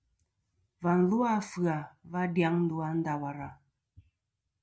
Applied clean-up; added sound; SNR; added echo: none; none; none; none.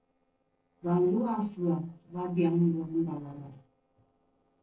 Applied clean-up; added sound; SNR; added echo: neural separator model SepFormer DNS4.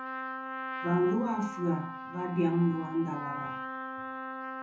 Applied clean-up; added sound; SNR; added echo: none; Trumpet; 7 dB; reverberation time 0.7 s.